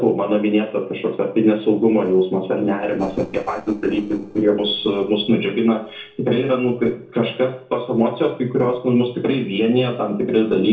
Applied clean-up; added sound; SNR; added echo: neural separator model SepFormer DNS4.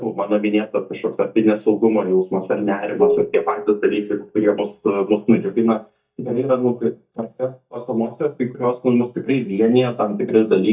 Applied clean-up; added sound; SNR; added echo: neural mask model DeepFilterNet 3.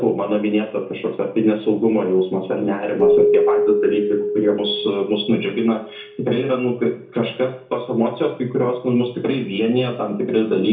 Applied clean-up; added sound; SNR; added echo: none; Keyboard (musical); 5 dB; reverberation time 0.6 s.